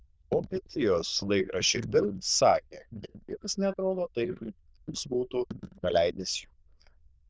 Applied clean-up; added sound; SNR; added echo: neural diffusion model UNIVERSE++.